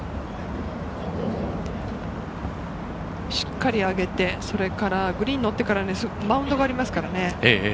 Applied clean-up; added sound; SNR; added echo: none; none; none; none.